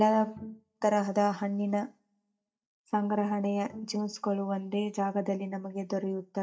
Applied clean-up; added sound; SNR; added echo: neural mask model DeepFilterNet 3.